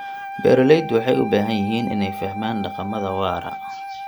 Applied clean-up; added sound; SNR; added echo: none; Wind instrument, woodwind instrument; 10 dB; none.